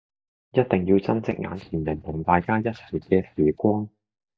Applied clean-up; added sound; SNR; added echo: neural mask model DeepFilterNet 3.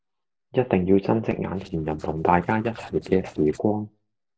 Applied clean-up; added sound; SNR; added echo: neural separator model SepFormer DNS4.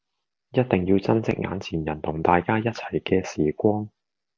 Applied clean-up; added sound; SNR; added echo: none; none; none; none.